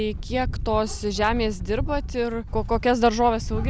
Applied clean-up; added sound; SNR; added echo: none; none; none; none.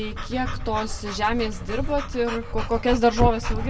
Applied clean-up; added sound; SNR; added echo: none; Dog / Breathing; 7 dB; reverberation time 1.6 s.